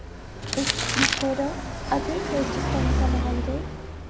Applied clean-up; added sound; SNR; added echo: none; Crumpling, crinkling + Car passing by; -4 dB; none.